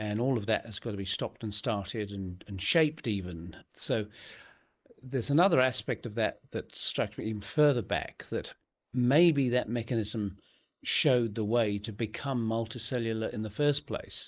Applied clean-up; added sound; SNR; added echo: neural mask model Resemble Enhance denoiser.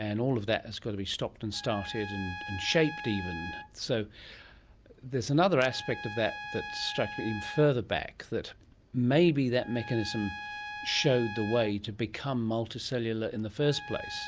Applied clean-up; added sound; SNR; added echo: none; Trumpet; 13 dB; none.